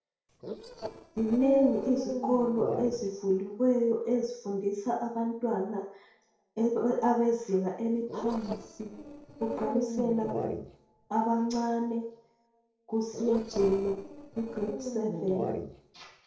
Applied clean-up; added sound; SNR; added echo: neural separator model SepFormer DNS4.